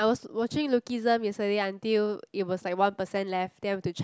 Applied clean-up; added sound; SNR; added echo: none; none; none; none.